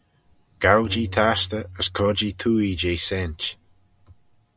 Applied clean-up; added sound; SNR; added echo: none; Tabla; 15 dB; none.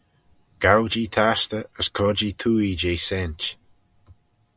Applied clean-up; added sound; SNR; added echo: none; none; none; none.